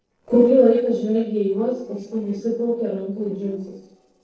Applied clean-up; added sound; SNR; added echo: neural separator model SepFormer DNS4.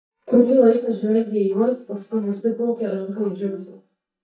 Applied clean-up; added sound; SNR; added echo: neural mask model DeepFilterNet 3.